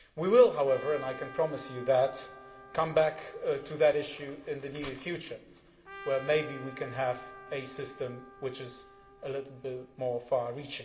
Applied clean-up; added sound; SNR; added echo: none; Trumpet; 19 dB; reverberation time 2.6 s.